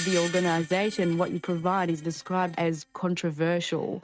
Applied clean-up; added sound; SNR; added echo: neural mask model RNNoise.